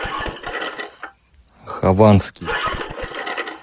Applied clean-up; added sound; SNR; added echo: none; Engine; 7 dB; none.